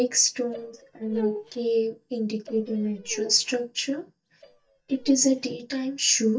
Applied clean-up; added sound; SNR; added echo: neural mask model DeepFilterNet 3.